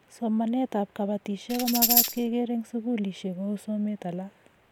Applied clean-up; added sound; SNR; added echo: none; Tambourine; -4 dB; none.